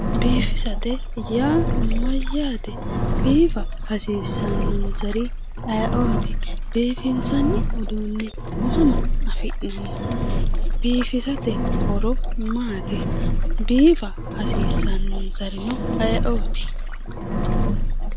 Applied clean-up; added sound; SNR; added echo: none; Engine; -4 dB; none.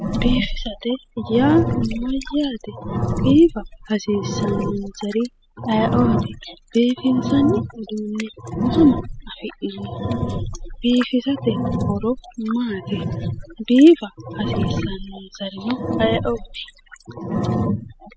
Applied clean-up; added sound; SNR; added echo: classical method spectral subtraction.